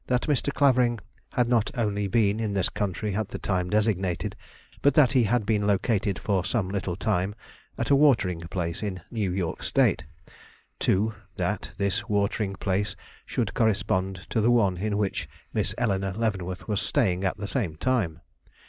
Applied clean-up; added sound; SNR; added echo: neural mask model Resemble Enhance denoiser.